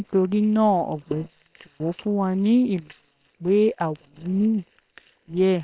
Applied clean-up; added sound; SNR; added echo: neural separator model SepFormer WHAM!.